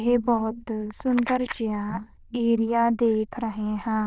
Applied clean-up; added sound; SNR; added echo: neural diffusion model UNIVERSE++.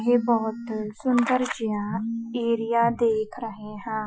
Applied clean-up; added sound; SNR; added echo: classical method Wiener filter.